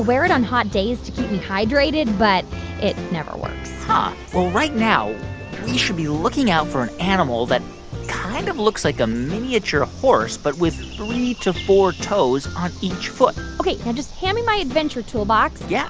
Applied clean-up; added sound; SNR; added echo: none; none; none; none.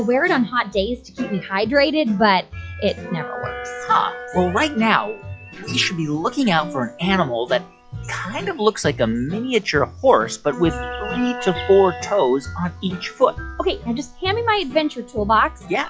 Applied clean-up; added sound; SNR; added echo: classical method log-MMSE.